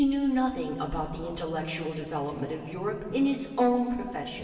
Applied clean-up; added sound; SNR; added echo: none; none; none; reverberation time 2.6 s.